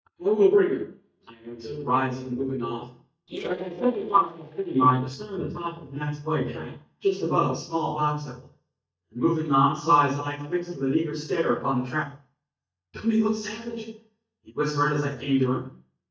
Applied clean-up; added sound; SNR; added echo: neural mask model DeepFilterNet 3.